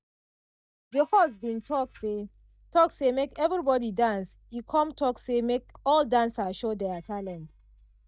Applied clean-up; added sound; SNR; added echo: neural mask model DeepFilterNet 3.